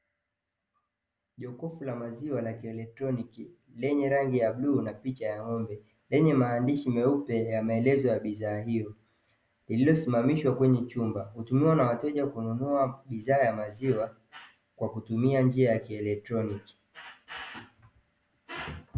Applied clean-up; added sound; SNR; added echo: none; none; none; none.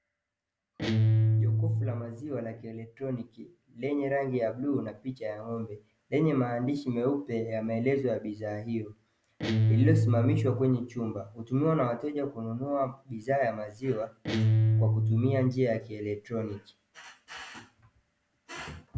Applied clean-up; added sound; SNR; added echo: none; Guitar; -3 dB; none.